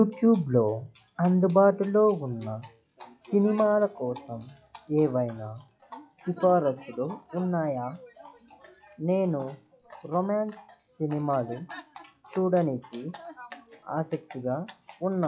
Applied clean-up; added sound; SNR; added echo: classical method log-MMSE.